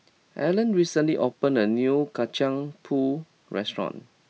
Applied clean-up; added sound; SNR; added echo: none; none; none; none.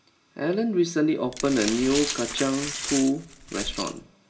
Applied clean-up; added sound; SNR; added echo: none; Glass; 7 dB; reverberation time 0.4 s.